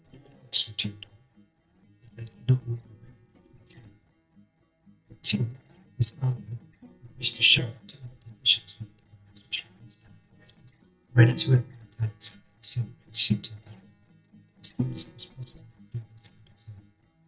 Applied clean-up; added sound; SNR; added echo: neural mask model DeepFilterNet 3.